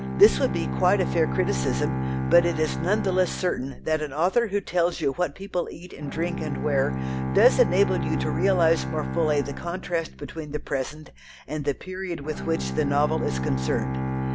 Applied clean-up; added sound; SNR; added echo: none; Bowed string instrument; 4 dB; none.